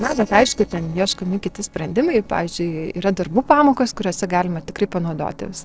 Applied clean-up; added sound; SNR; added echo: neural separator model SepFormer DNS4.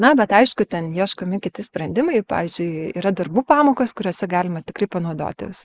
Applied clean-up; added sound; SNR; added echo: neural mask model Resemble Enhance denoiser.